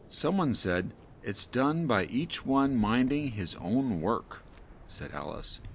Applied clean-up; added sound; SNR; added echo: none; Waves, surf; 18 dB; none.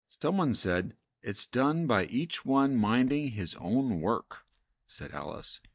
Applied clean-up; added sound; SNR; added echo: neural mask model DeepFilterNet 3.